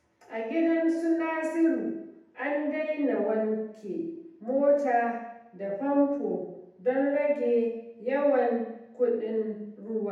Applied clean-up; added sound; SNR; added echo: none; none; none; reverberation time 0.8 s.